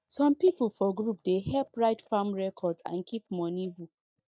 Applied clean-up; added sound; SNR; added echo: neural mask model DeepFilterNet 3.